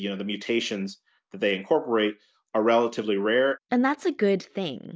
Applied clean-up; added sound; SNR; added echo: none; none; none; none.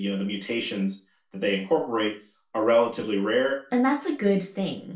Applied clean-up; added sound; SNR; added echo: none; none; none; reverberation time 0.3 s.